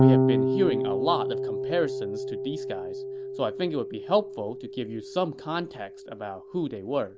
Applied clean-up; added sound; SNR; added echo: none; Electric guitar / Bass guitar; -2 dB; none.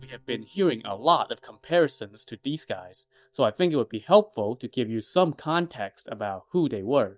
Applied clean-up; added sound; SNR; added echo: neural mask model DeepFilterNet 3.